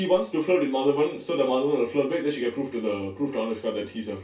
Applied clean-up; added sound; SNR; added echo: none; none; none; reverberation time 0.2 s.